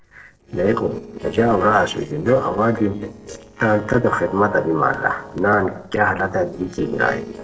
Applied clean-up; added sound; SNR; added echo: neural separator model SepFormer DNS4.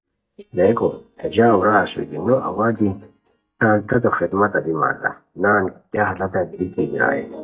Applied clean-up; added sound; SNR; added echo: neural mask model DeepFilterNet 3.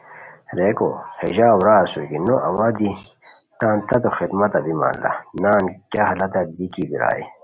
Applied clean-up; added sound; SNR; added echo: none; none; none; none.